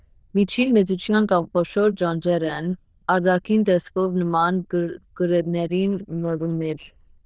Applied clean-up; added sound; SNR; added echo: neural diffusion model UNIVERSE++.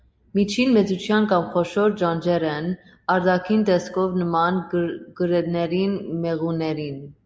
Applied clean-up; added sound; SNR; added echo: none; none; none; none.